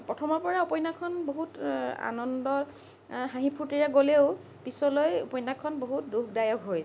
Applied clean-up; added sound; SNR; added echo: none; none; none; none.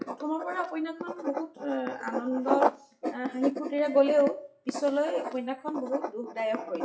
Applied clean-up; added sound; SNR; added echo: classical method WPE with log-MMSE.